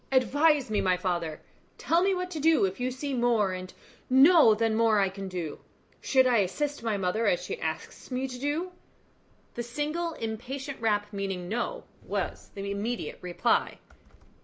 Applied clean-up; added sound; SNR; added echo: none; none; none; none.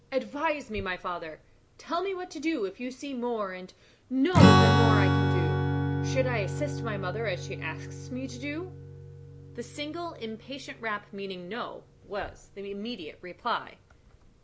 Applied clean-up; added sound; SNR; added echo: none; Strum; -4 dB; none.